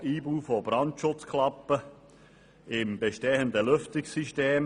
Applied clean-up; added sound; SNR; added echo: none; none; none; none.